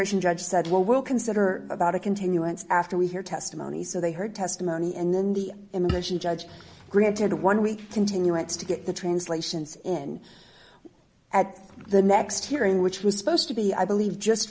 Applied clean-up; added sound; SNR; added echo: none; Piano; 19 dB; none.